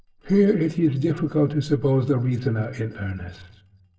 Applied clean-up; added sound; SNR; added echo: neural separator model SepFormer DNS4.